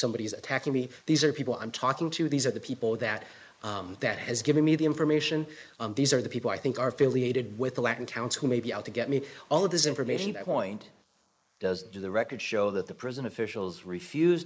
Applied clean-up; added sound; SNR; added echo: neural mask model Resemble Enhance denoiser.